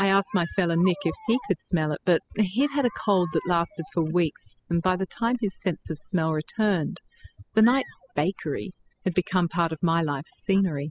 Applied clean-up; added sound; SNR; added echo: classical method spectral subtraction.